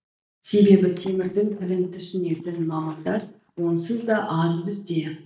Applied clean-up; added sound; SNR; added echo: neural mask model DeepFilterNet 3.